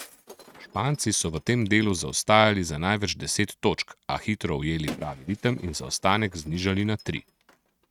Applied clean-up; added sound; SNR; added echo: neural mask model RNNoise.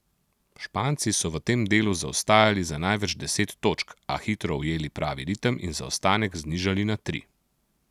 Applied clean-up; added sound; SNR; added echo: none; none; none; none.